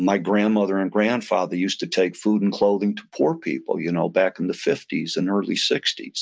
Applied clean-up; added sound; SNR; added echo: none; none; none; none.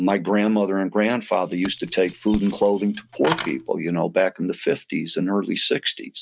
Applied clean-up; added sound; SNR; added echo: neural mask model RNNoise.